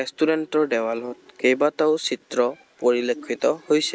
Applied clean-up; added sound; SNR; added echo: none; none; none; none.